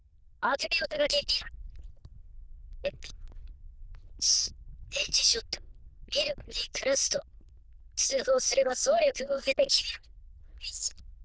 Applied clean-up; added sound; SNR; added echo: neural diffusion model UNIVERSE++.